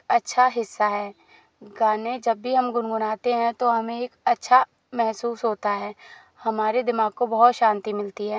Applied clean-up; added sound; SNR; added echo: none; none; none; none.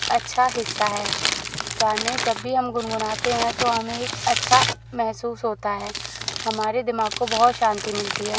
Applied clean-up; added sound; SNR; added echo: none; Crumpling, crinkling; 5 dB; none.